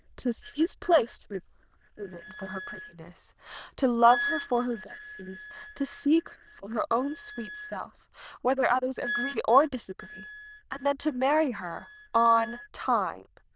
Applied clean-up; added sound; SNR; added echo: neural diffusion model UNIVERSE++.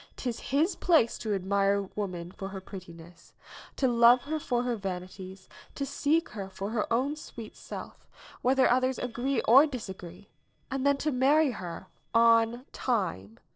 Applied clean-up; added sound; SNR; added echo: neural separator model SepFormer DNS4.